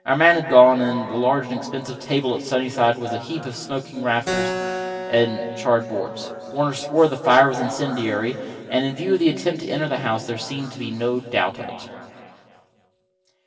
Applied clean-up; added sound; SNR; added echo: none; Keyboard (musical); 14 dB; reverberation time 3.0 s.